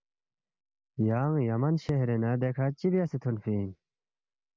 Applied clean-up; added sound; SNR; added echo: none; none; none; none.